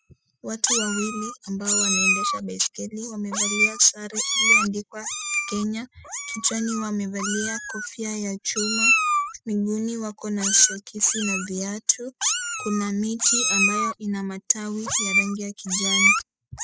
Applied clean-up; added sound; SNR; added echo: classical method spectral subtraction.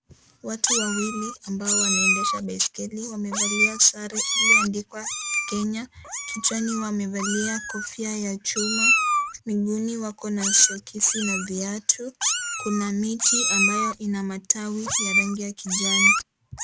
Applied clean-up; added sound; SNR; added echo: none; Meow; -1 dB; none.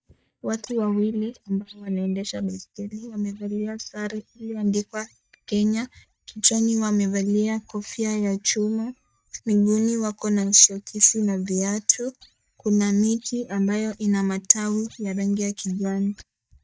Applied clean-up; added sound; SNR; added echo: neural mask model DeepFilterNet 3.